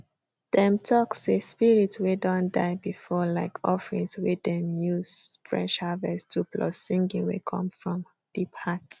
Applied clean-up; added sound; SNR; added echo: none; none; none; none.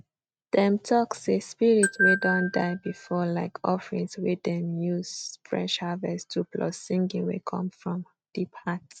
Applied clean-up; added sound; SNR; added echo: neural mask model RNNoise.